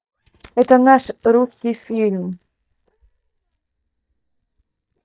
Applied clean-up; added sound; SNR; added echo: neural mask model DeepFilterNet 3.